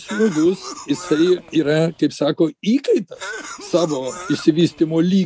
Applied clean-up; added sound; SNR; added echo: none; Cough; 15 dB; none.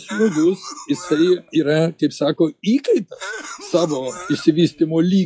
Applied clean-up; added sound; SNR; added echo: classical method log-MMSE.